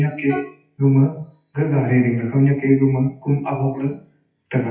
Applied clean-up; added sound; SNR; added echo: classical method WPE with log-MMSE.